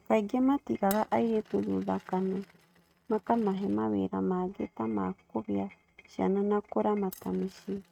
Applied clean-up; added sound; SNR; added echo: neural mask model RNNoise.